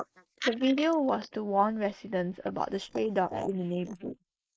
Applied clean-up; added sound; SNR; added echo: neural mask model Resemble Enhance denoiser.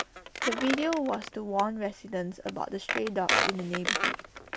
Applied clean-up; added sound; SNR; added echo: none; Squeak; 1 dB; none.